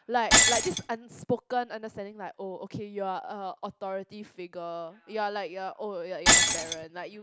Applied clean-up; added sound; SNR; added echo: none; Shatter; -4 dB; none.